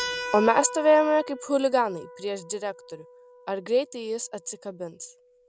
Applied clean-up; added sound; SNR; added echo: none; Keyboard (musical); 12 dB; none.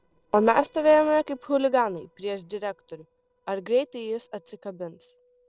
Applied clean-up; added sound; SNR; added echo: neural separator model SepFormer DNS4.